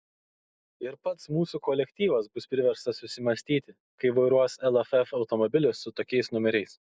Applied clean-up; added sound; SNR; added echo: none; none; none; none.